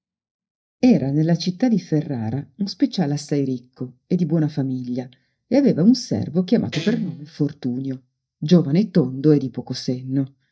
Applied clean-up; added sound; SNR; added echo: neural mask model DeepFilterNet 3.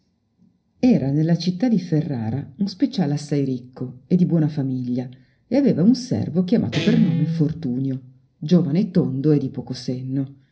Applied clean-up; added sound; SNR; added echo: none; Guitar; 8 dB; reverberation time 0.5 s.